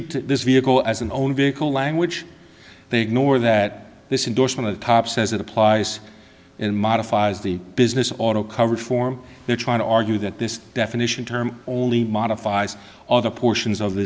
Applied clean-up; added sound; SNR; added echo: none; none; none; none.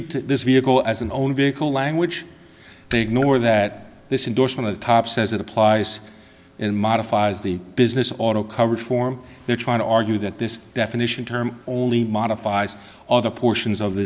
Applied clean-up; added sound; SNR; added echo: none; Raindrop / Splash, splatter; 16 dB; none.